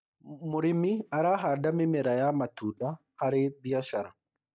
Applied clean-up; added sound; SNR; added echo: neural mask model DeepFilterNet 3.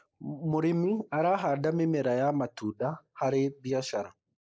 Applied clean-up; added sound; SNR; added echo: neural mask model Resemble Enhance denoiser.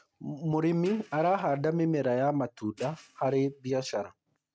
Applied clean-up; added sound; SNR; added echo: neural mask model RNNoise.